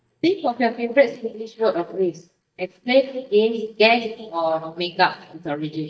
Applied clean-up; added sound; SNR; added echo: neural mask model DeepFilterNet 3.